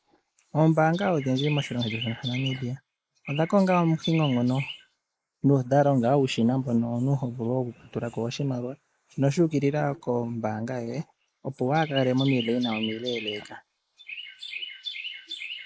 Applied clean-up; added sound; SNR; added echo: neural mask model Resemble Enhance denoiser.